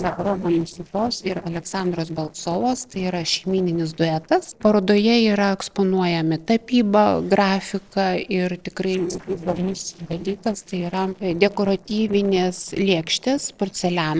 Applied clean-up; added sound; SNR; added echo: neural separator model SepFormer DNS4.